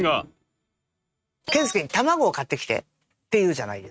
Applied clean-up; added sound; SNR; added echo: neural mask model RNNoise.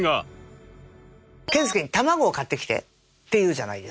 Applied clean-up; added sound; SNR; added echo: none; none; none; none.